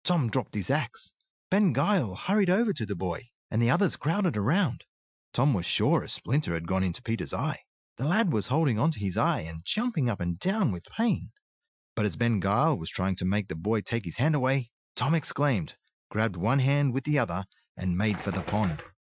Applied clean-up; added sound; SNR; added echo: classical method Wiener filter.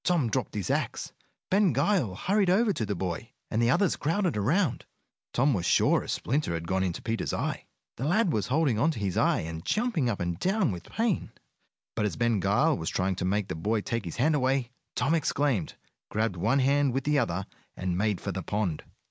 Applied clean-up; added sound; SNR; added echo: none; none; none; none.